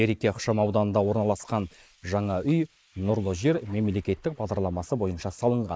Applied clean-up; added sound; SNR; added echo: neural mask model Resemble Enhance denoiser.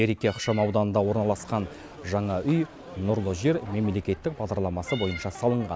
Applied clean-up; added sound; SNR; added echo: none; Meow; 20 dB; none.